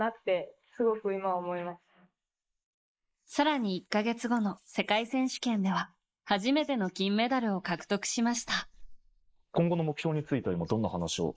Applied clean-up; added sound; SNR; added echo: neural mask model Resemble Enhance denoiser.